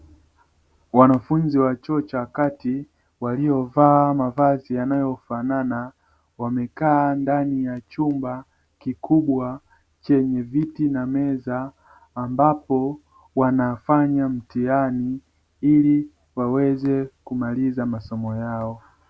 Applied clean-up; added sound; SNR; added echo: none; none; none; none.